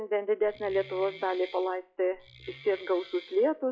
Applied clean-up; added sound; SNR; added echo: classical method log-MMSE.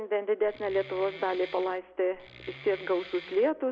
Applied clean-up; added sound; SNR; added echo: none; Wood; 17 dB; none.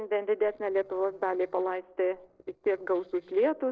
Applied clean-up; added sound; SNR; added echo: neural separator model SepFormer DNS4.